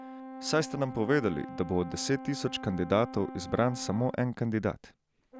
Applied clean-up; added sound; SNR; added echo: none; Brass instrument; 13 dB; none.